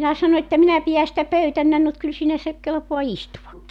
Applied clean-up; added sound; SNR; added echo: none; none; none; none.